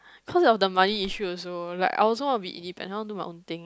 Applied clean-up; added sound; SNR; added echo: none; Bird; 14 dB; none.